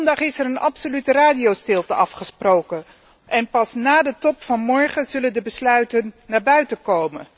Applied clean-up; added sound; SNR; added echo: none; none; none; none.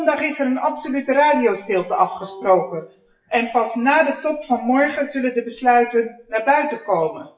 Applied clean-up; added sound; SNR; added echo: classical method WPE with log-MMSE.